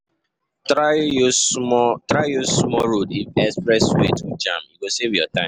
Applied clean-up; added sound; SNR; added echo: none; none; none; none.